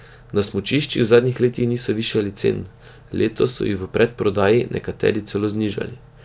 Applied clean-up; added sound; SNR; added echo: none; none; none; none.